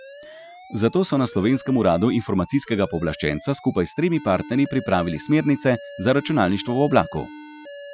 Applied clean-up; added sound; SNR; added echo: classical method Wiener filter.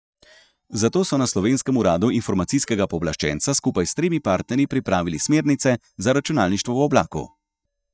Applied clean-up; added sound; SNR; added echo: neural mask model DeepFilterNet 3.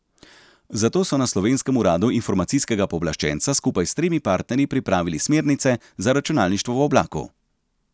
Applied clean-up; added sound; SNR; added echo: none; none; none; none.